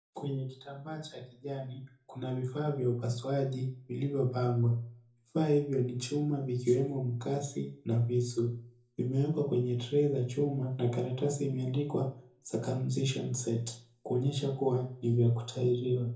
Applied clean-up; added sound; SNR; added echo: none; none; none; reverberation time 0.5 s.